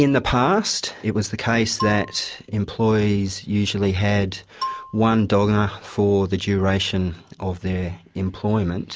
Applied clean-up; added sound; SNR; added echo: none; Marimba, xylophone; 14 dB; none.